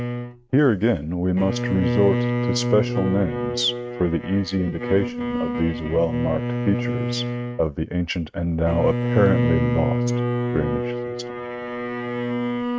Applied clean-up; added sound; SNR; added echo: neural mask model RNNoise.